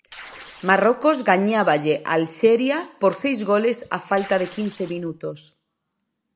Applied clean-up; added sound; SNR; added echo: none; Tearing; 18 dB; none.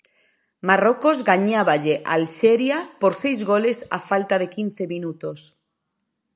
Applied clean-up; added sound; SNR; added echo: none; none; none; none.